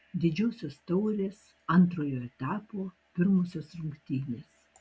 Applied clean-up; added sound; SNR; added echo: none; none; none; none.